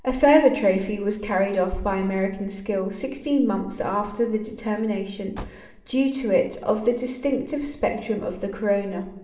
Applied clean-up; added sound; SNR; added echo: neural separator model SepFormer DNS4.